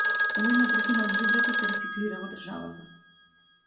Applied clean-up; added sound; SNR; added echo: none; Telephone; -3 dB; reverberation time 0.6 s.